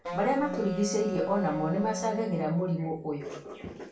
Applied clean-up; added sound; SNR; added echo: none; Wind instrument, woodwind instrument; 7 dB; reverberation time 0.3 s.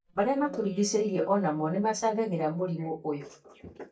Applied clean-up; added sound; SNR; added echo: neural mask model DeepFilterNet 3.